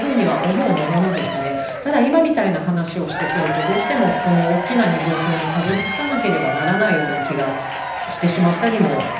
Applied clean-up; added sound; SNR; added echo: none; Applause / Crowd / Cheering; 5 dB; reverberation time 0.9 s.